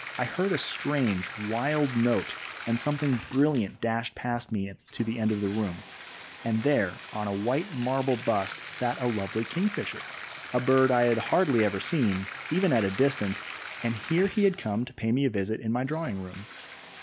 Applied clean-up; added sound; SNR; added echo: none; Bathtub (filling or washing); 12 dB; none.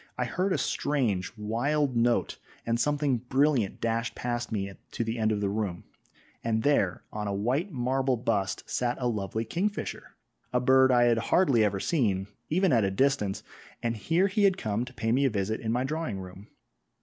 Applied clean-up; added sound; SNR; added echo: none; none; none; none.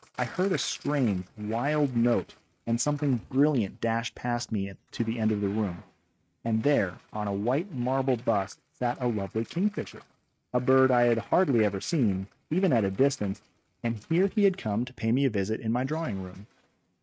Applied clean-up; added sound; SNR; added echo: neural mask model RNNoise.